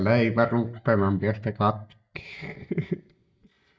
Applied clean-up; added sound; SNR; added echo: neural mask model DeepFilterNet 3.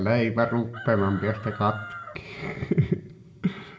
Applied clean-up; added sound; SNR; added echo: none; Chicken, rooster; 14 dB; reverberation time 0.5 s.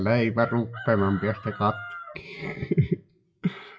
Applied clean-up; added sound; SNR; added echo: classical method WPE with log-MMSE.